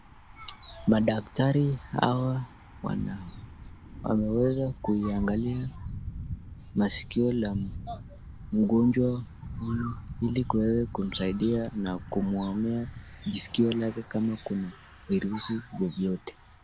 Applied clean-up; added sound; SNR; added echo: none; Thunder / Bicycle; 14 dB; none.